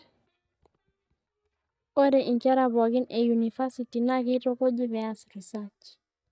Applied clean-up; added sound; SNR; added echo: neural mask model DeepFilterNet 3.